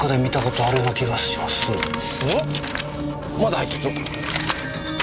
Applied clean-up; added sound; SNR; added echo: none; Wind instrument, woodwind instrument; 16 dB; none.